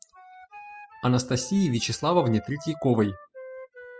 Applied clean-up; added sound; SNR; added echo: classical method spectral subtraction.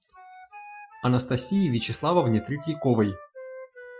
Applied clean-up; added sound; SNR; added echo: classical method Wiener filter.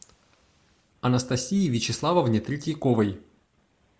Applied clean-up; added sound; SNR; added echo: none; none; none; none.